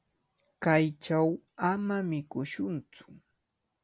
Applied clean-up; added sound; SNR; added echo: none; none; none; none.